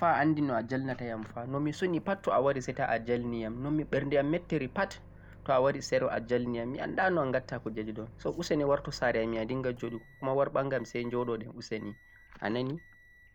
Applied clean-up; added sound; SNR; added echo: none; Microwave oven; 20 dB; none.